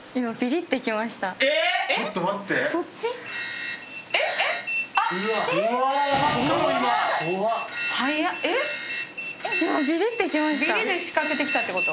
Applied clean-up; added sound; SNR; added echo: none; none; none; none.